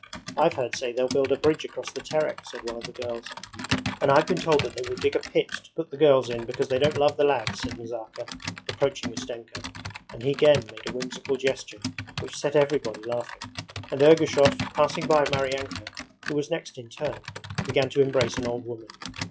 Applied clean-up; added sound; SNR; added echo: classical method log-MMSE.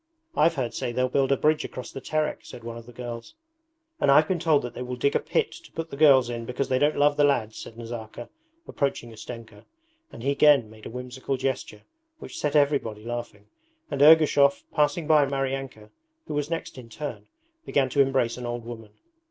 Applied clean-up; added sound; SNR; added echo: none; none; none; none.